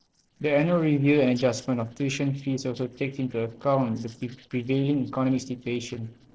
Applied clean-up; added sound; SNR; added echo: neural separator model SepFormer DNS4.